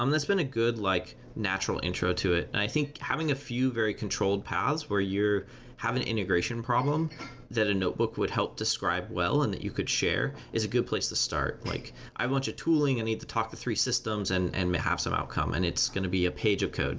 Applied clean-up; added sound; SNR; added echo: none; none; none; none.